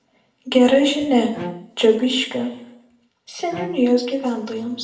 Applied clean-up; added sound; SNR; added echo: none; Bowed string instrument; 15 dB; reverberation time 0.7 s.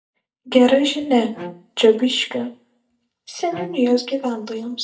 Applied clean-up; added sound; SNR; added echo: neural mask model DeepFilterNet 3.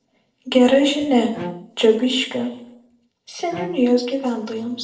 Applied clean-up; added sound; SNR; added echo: neural separator model SepFormer DNS4.